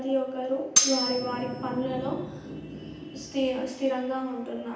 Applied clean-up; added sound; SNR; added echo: none; Cutlery, silverware; -3 dB; reverberation time 0.9 s.